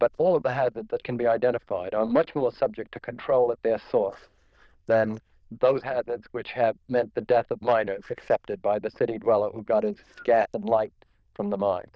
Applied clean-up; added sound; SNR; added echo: neural diffusion model UNIVERSE++.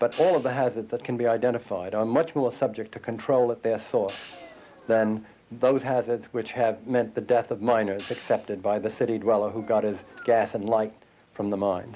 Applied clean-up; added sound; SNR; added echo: none; Hi-hat + Engine; 20 dB; none.